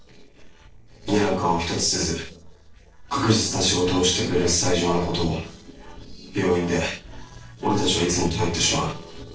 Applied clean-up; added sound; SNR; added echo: neural separator model SepFormer DNS4.